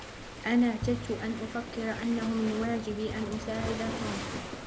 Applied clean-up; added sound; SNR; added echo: none; Waves, surf + Piano; 6 dB; none.